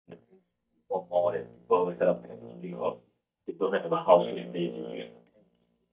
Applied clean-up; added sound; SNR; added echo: neural mask model DeepFilterNet 3.